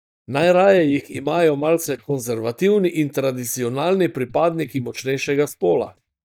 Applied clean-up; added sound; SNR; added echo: neural mask model DeepFilterNet 3.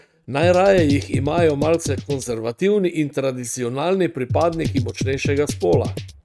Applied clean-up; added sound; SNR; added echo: neural mask model RNNoise.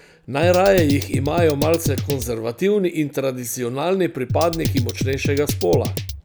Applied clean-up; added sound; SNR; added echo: none; Drum kit; 3 dB; none.